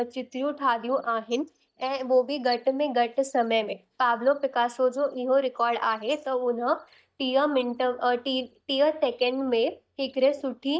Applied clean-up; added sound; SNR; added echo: neural mask model DeepFilterNet 3.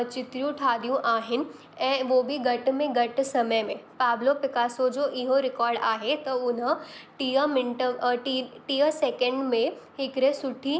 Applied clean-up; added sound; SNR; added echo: none; none; none; none.